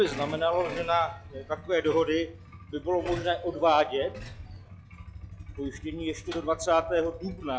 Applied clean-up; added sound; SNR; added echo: classical method log-MMSE.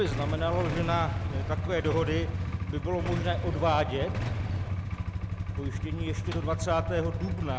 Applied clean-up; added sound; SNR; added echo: none; Idling / Engine starting / Motorcycle / Accelerating, revving, vroom; -1 dB; none.